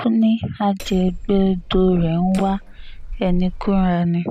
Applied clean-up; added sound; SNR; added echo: none; Hammer; 9 dB; none.